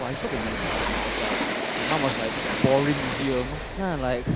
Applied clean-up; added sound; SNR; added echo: none; Train; 0 dB; none.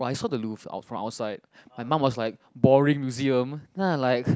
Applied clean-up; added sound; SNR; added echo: none; none; none; none.